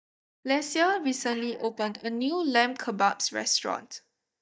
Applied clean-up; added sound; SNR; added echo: neural mask model DeepFilterNet 3.